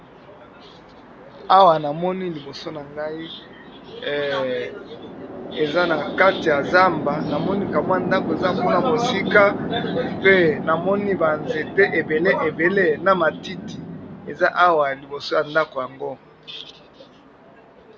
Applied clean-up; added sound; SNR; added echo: none; Chatter / Traffic noise, roadway noise / Train; 9 dB; none.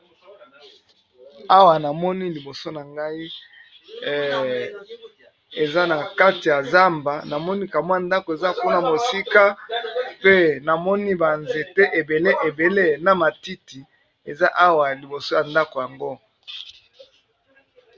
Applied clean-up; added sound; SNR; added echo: none; none; none; none.